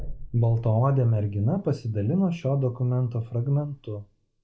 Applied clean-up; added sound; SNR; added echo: neural mask model Resemble Enhance denoiser.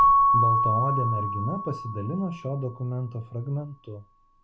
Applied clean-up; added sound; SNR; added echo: none; Keyboard (musical) / Bell; -4 dB; none.